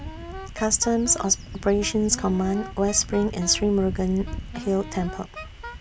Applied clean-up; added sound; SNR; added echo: none; Wind instrument, woodwind instrument + Wind / Bird; 10 dB; none.